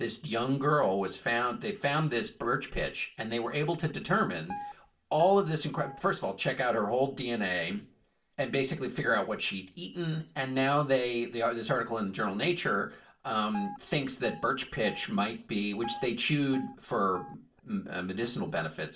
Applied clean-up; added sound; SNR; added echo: none; Guitar; 15 dB; reverberation time 0.3 s.